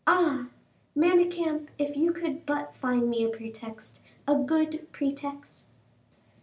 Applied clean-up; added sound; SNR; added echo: none; none; none; none.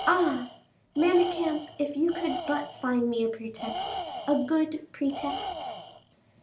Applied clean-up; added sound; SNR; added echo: none; Tools; 9 dB; none.